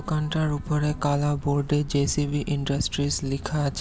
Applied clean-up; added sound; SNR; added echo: none; Train / Breathing; 14 dB; none.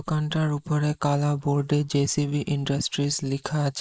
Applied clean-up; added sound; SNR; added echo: neural mask model Resemble Enhance denoiser.